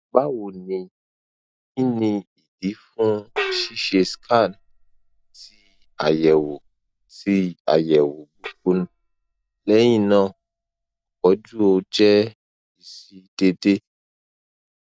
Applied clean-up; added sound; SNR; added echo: neural mask model DeepFilterNet 3.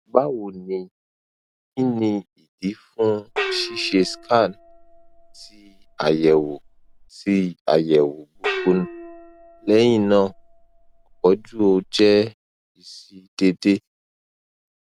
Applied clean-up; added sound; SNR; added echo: none; Gong; 12 dB; none.